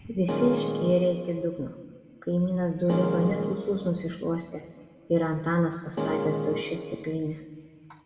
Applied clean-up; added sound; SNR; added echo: none; Keyboard (musical); 3 dB; reverberation time 1.7 s.